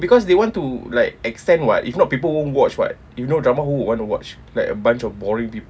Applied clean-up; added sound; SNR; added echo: none; none; none; none.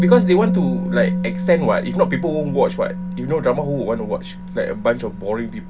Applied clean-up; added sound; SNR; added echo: none; Musical instrument; 3 dB; none.